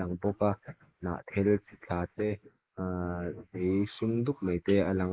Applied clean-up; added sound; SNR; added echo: neural mask model Resemble Enhance denoiser.